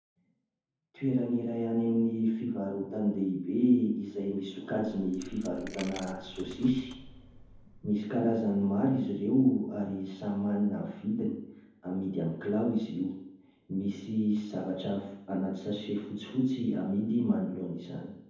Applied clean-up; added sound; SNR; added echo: none; Coin (dropping); 17 dB; reverberation time 0.9 s.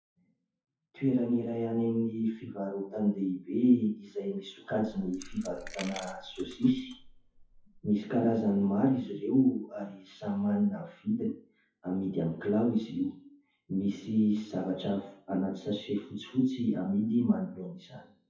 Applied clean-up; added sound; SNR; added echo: classical method WPE with log-MMSE.